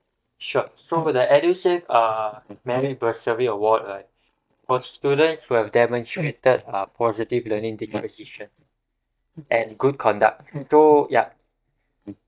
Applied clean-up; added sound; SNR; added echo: neural mask model DeepFilterNet 3.